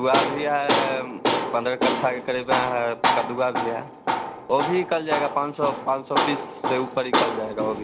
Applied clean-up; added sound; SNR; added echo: none; Tools; 1 dB; none.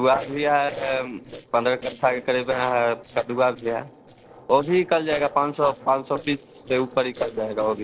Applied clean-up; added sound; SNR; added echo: neural separator model SepFormer DNS4.